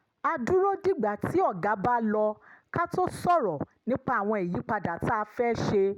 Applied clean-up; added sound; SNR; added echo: none; none; none; none.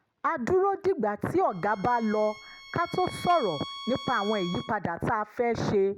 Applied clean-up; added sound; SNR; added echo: none; Bowed string instrument; 15 dB; none.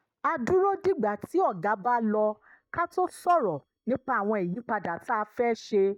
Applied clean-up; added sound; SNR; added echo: neural mask model DeepFilterNet 3.